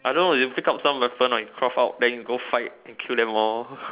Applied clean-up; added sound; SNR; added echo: none; none; none; none.